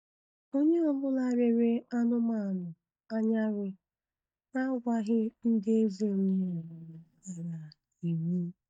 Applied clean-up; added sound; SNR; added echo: neural mask model DeepFilterNet 3.